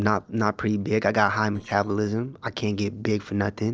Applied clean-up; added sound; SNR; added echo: neural separator model SepFormer DNS4.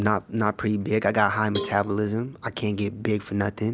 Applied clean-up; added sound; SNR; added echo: none; Cowbell; 11 dB; none.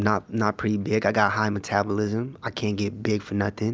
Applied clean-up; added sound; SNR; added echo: none; none; none; none.